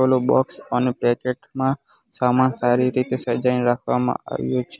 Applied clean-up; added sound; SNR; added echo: none; none; none; none.